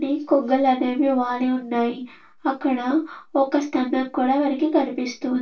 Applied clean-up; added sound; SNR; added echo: none; none; none; reverberation time 0.2 s.